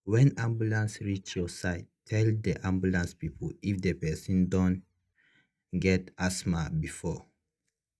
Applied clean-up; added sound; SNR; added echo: neural mask model DeepFilterNet 3.